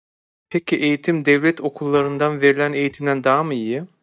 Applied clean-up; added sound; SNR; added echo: neural mask model DeepFilterNet 3.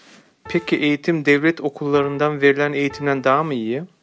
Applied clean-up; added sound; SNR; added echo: none; Piano; 20 dB; none.